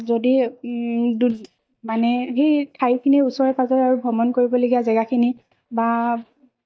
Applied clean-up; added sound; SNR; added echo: neural mask model DeepFilterNet 3.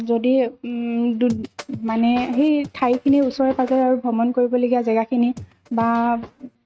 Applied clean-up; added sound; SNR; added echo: neural mask model RNNoise.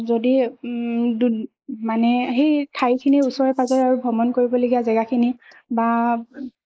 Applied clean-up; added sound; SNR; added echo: neural mask model Resemble Enhance denoiser.